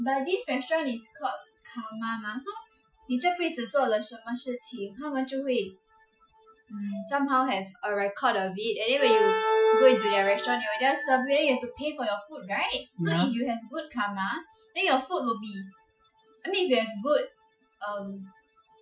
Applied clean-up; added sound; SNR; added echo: classical method Wiener filter.